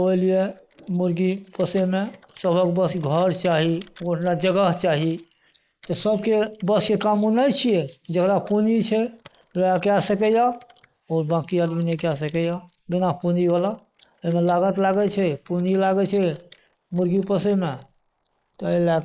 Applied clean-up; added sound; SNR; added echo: neural mask model Resemble Enhance denoiser.